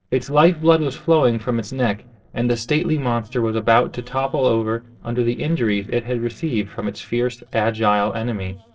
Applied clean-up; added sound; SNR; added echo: neural separator model SepFormer DNS4.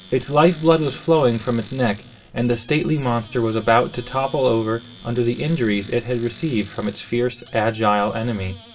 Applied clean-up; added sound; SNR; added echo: none; Squeak / Cupboard open or close; 18 dB; reverberation time 0.2 s.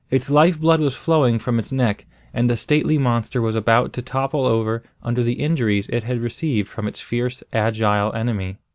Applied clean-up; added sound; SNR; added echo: none; none; none; none.